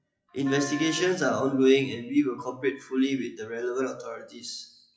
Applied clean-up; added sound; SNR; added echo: classical method WPE with log-MMSE.